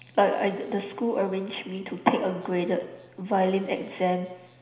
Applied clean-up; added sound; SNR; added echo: none; none; none; reverberation time 0.9 s.